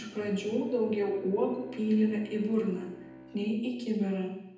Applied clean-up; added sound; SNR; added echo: none; Bowed string instrument; 18 dB; reverberation time 0.9 s.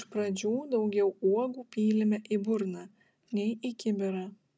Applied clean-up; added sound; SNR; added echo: none; none; none; none.